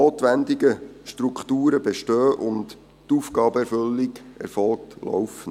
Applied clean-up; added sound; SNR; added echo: none; none; none; none.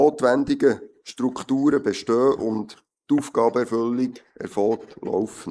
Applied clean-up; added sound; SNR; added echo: neural mask model Resemble Enhance denoiser.